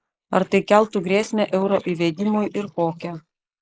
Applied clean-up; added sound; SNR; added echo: neural mask model Resemble Enhance denoiser.